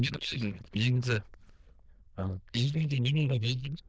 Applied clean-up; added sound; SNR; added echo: neural diffusion model UNIVERSE++.